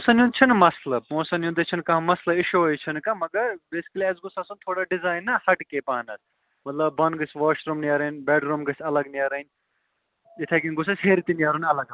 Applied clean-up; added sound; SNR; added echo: none; none; none; none.